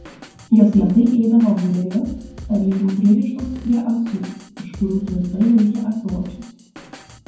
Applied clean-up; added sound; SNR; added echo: none; Drum kit; 19 dB; reverberation time 0.9 s.